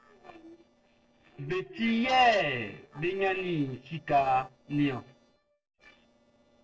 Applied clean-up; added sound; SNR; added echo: neural separator model SepFormer DNS4.